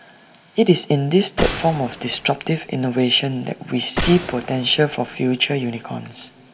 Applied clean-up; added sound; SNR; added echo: none; Gunshot, gunfire; 10 dB; reverberation time 0.8 s.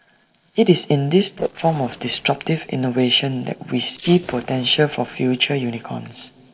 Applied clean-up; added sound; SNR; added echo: neural separator model SepFormer DNS4.